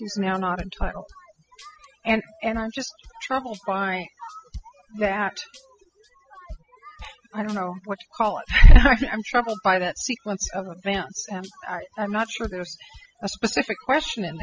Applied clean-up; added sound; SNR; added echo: classical method spectral subtraction.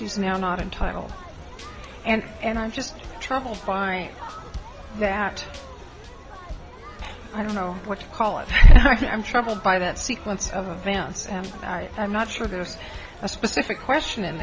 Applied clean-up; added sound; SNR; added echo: none; Tambourine / Drum / Drum kit + Crowd; 17 dB; none.